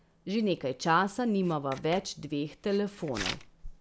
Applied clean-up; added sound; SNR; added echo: none; Writing; 14 dB; none.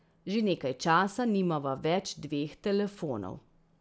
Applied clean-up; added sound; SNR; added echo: none; none; none; none.